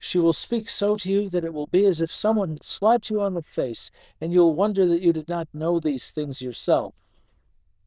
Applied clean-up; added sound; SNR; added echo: neural diffusion model UNIVERSE++.